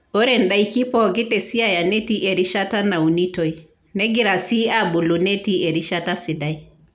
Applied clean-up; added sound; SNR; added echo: none; none; none; none.